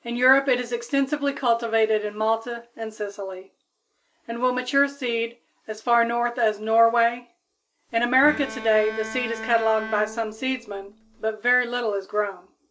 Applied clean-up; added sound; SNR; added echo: none; Bowed string instrument; 12 dB; none.